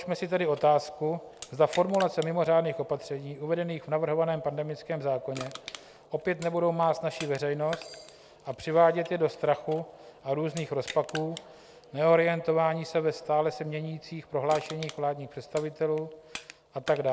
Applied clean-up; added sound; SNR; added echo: none; Crushing; 20 dB; none.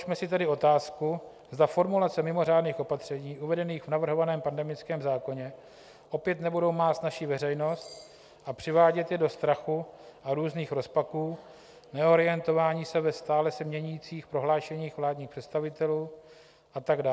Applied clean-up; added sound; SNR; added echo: none; none; none; none.